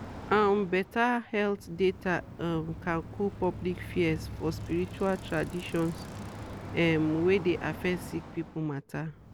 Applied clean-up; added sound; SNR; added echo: none; Bicycle; 12 dB; none.